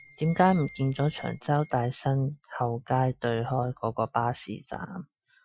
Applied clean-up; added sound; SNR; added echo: classical method Wiener filter.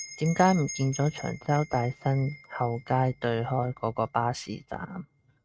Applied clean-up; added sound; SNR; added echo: neural mask model RNNoise.